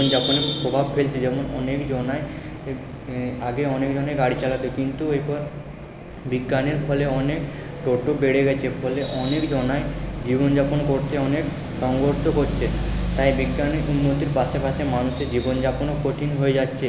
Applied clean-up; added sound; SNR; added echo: none; none; none; none.